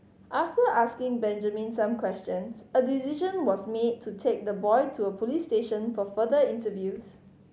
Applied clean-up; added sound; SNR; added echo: none; none; none; none.